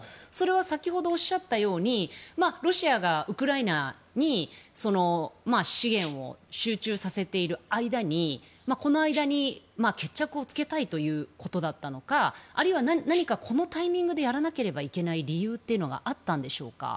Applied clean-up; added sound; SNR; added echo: none; Rattle (instrument); 12 dB; none.